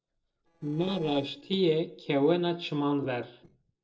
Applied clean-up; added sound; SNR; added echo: neural separator model SepFormer DNS4.